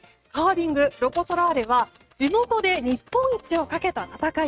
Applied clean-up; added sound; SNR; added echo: neural mask model RNNoise.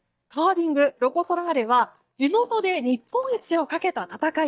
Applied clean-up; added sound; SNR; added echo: neural mask model DeepFilterNet 3.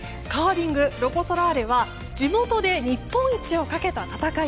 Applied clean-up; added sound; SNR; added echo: none; none; none; none.